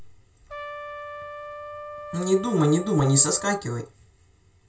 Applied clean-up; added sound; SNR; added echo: none; Trumpet; 13 dB; reverberation time 0.2 s.